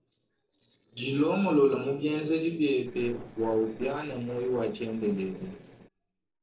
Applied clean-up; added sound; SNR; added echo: neural separator model SepFormer DNS4.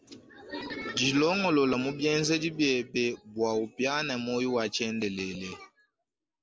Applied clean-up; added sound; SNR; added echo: none; none; none; none.